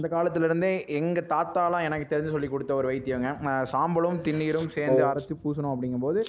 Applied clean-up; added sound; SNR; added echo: none; Wind instrument, woodwind instrument; 0 dB; none.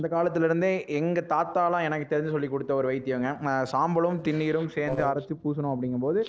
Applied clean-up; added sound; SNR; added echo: neural separator model SepFormer DNS4.